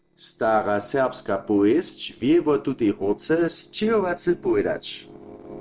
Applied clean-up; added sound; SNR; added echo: neural separator model SepFormer DNS4.